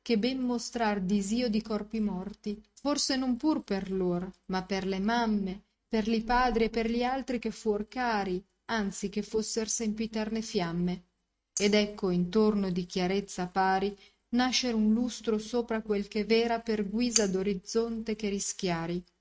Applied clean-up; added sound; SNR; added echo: neural mask model RNNoise.